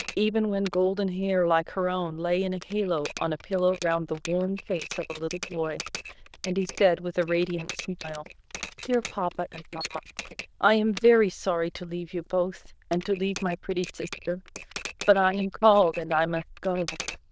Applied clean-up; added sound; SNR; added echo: neural diffusion model UNIVERSE++.